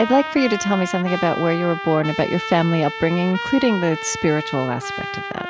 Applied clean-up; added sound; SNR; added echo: none; Trumpet; 9 dB; none.